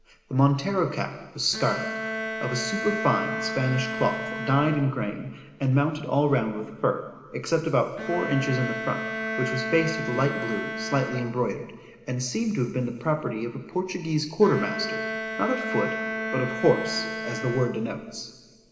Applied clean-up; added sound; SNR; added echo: none; Bowed string instrument; 7 dB; reverberation time 1.7 s.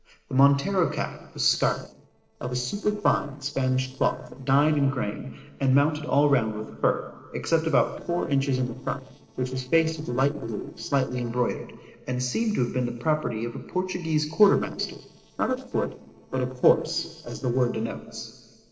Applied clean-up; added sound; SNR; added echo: neural separator model SepFormer DNS4.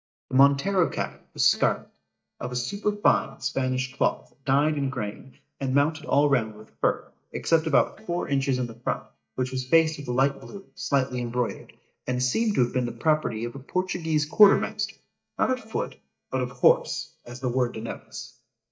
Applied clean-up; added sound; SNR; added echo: neural mask model DeepFilterNet 3.